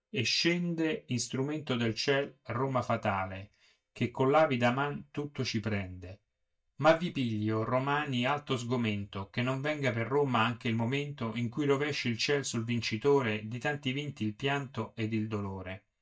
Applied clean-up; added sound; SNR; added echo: neural mask model DeepFilterNet 3.